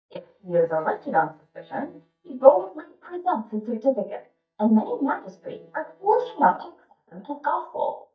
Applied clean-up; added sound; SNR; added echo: neural mask model DeepFilterNet 3.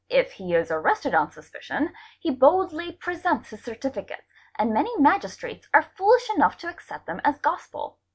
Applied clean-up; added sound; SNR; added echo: none; none; none; none.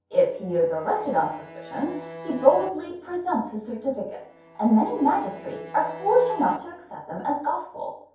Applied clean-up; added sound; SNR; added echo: none; Bowed string instrument; 17 dB; reverberation time 0.6 s.